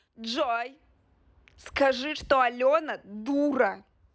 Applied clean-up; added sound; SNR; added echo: none; none; none; none.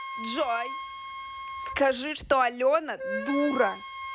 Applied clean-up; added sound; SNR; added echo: none; Wind instrument, woodwind instrument; 9 dB; none.